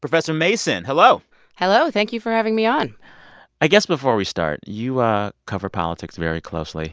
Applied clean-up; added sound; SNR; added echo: none; none; none; none.